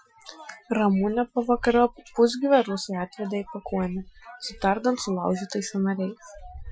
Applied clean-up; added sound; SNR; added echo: classical method Wiener filter.